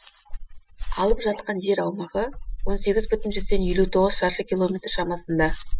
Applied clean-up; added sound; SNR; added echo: classical method spectral subtraction.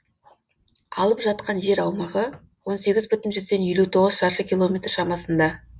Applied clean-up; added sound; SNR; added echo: none; none; none; none.